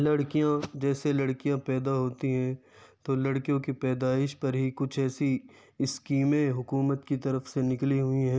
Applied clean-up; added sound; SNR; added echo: none; none; none; none.